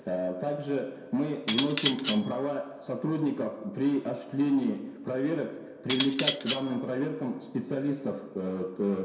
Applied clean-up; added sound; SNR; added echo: none; Cutlery, silverware; 4 dB; reverberation time 0.7 s.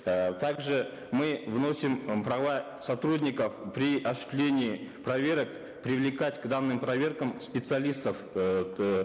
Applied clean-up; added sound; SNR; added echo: none; none; none; none.